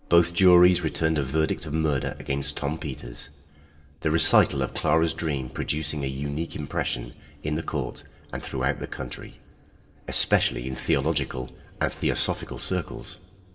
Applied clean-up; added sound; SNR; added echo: none; none; none; reverberation time 2.3 s.